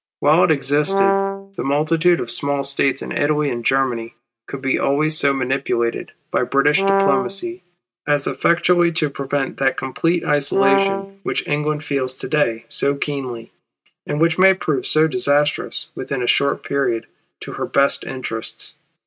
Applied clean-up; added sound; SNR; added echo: neural mask model RNNoise.